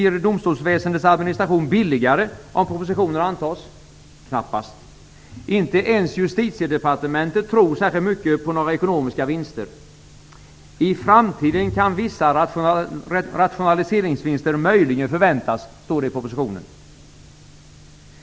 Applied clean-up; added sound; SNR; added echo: none; none; none; none.